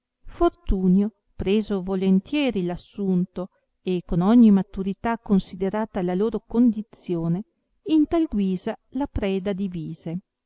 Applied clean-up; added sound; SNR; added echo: none; none; none; none.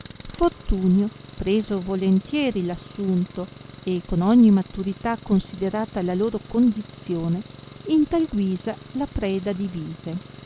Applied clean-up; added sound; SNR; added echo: none; Engine; 19 dB; none.